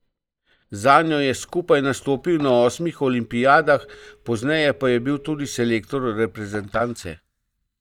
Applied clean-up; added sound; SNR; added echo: neural mask model DeepFilterNet 3.